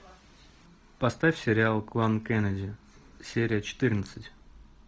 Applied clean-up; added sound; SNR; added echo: none; none; none; none.